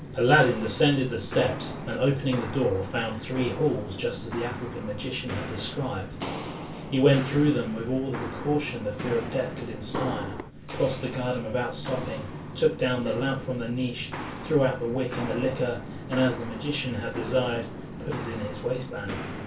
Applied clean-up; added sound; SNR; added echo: none; Walk, footsteps; 9 dB; reverberation time 0.2 s.